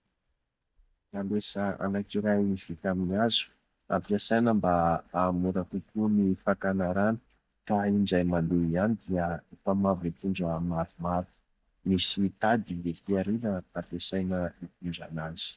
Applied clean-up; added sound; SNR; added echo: neural mask model DeepFilterNet 3.